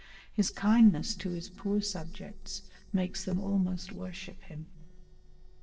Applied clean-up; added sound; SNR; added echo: neural separator model SepFormer DNS4.